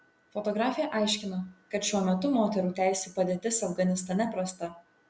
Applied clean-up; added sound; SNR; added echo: none; none; none; none.